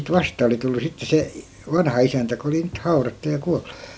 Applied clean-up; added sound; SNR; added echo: none; none; none; none.